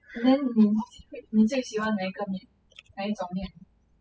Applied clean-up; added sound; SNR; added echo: classical method spectral subtraction.